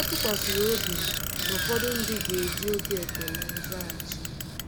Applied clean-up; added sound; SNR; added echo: none; Bicycle; -2 dB; none.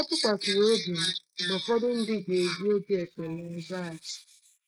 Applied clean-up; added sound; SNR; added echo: neural mask model Resemble Enhance denoiser.